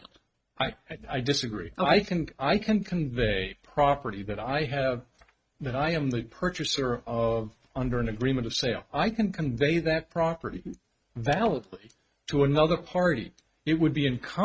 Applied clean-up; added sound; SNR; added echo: neural mask model RNNoise.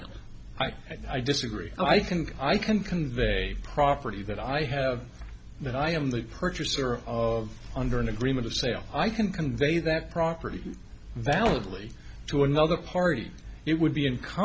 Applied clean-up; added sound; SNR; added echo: none; Slam / Wood; 12 dB; none.